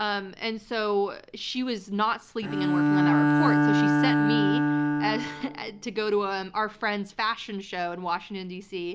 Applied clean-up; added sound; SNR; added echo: none; Bowed string instrument; -3 dB; none.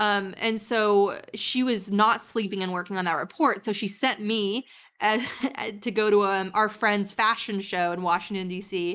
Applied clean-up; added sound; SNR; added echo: neural mask model Resemble Enhance denoiser.